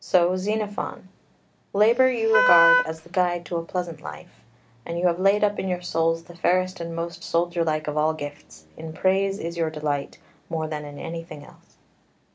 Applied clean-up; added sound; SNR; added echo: none; Wind instrument, woodwind instrument; -2 dB; none.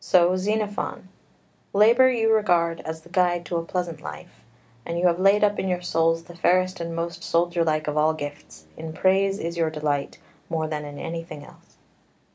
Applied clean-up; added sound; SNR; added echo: none; none; none; none.